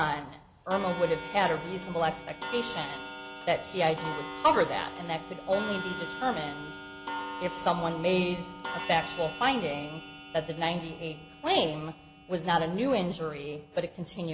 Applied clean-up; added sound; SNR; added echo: none; Clock; 10 dB; none.